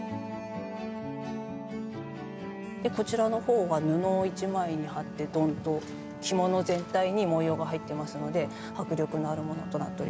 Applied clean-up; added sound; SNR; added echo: none; none; none; none.